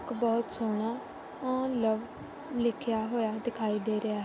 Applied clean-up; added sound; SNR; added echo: none; none; none; none.